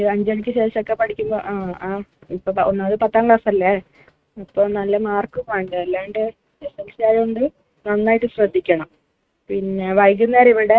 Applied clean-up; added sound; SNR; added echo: neural mask model RNNoise.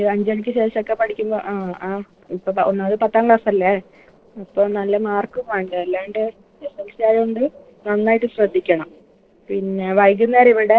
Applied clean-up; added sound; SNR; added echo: neural separator model SepFormer DNS4.